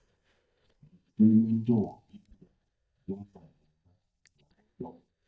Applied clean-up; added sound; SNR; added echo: neural mask model DeepFilterNet 3.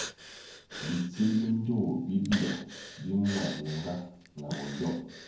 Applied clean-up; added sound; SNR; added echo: none; Breathing; 11 dB; reverberation time 0.9 s.